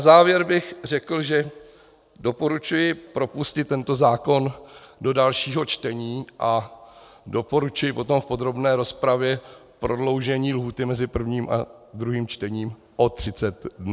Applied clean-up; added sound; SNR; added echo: none; none; none; none.